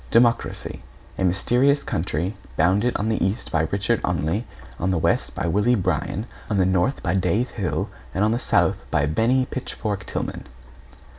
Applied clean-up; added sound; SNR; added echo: none; none; none; none.